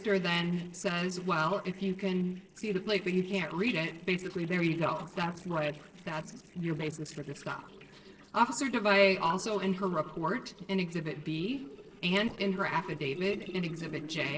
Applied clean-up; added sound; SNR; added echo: neural separator model SepFormer DNS4.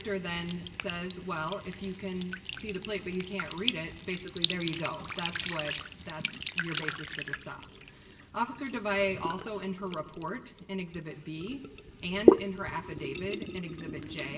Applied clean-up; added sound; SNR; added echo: none; Trickle, dribble / Sink (filling or washing); -3 dB; reverberation time 1.0 s.